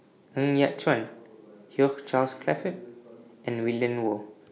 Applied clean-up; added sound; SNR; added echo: none; none; none; none.